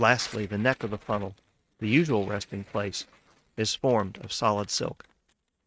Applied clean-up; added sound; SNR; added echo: neural mask model RNNoise.